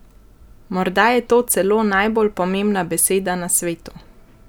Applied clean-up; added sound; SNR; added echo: none; none; none; none.